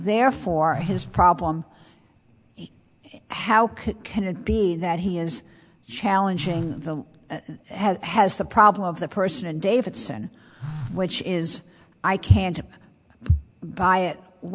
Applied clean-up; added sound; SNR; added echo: none; Telephone; 14 dB; none.